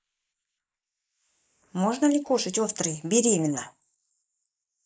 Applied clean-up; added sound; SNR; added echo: neural mask model Resemble Enhance denoiser.